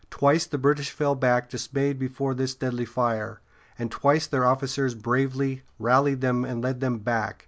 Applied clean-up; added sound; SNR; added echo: none; none; none; none.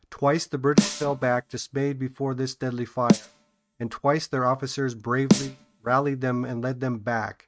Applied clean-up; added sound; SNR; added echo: neural mask model RNNoise.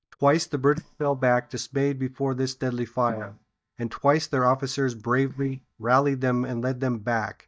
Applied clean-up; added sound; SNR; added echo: neural mask model DeepFilterNet 3.